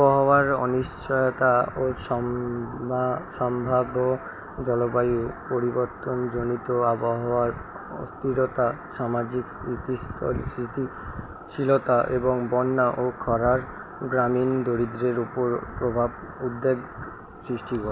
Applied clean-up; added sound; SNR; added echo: none; none; none; none.